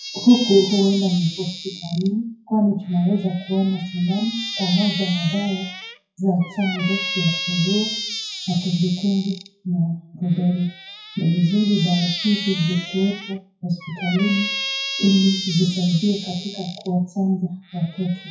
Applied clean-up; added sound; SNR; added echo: classical method WPE with log-MMSE.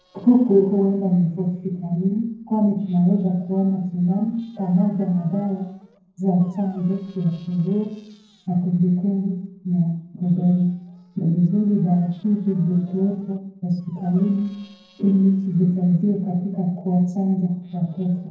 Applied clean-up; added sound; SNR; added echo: neural separator model SepFormer DNS4.